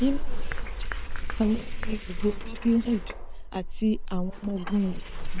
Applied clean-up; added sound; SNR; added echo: neural separator model SepFormer WHAM!.